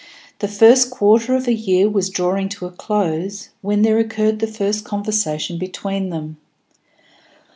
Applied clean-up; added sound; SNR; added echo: none; none; none; none.